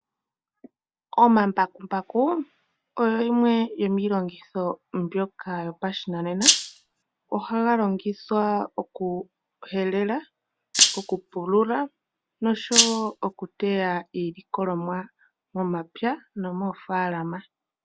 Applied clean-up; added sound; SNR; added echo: none; Rattle (instrument); -4 dB; none.